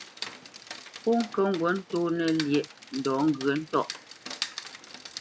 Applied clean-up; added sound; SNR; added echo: none; Rain; 12 dB; none.